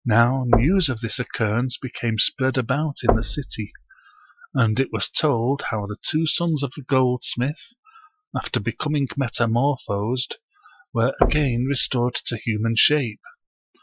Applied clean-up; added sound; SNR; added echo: classical method Wiener filter.